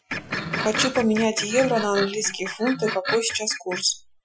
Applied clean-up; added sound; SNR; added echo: classical method Wiener filter.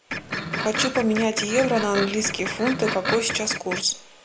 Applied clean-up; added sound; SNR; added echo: none; Printer + Livestock, farm animals, working animals; 5 dB; none.